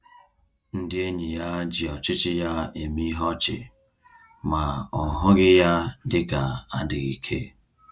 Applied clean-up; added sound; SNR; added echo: none; none; none; none.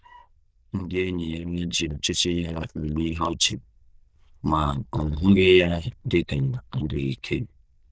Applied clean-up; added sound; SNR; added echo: neural diffusion model UNIVERSE++.